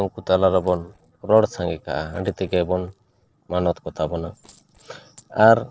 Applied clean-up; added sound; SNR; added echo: neural separator model SepFormer DNS4.